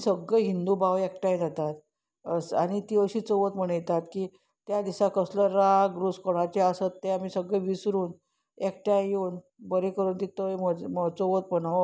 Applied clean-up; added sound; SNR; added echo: none; none; none; none.